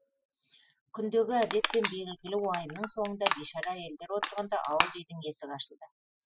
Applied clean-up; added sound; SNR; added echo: classical method spectral subtraction.